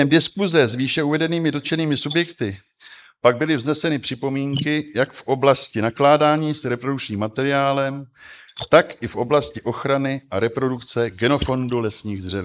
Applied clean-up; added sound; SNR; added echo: neural mask model Resemble Enhance denoiser.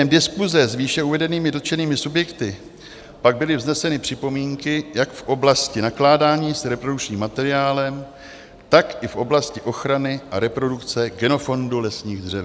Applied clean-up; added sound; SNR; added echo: none; none; none; none.